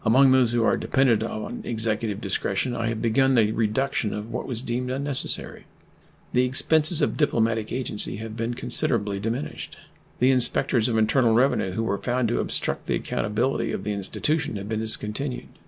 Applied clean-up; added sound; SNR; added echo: none; none; none; none.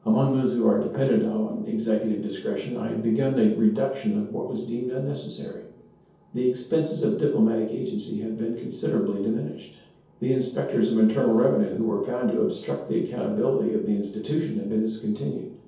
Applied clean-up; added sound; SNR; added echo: none; none; none; reverberation time 0.7 s.